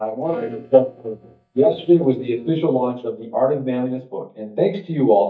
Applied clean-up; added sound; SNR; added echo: neural mask model DeepFilterNet 3.